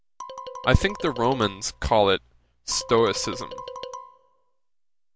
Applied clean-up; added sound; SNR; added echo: none; Marimba, xylophone; 13 dB; none.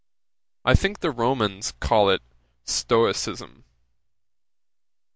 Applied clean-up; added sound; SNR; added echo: none; none; none; none.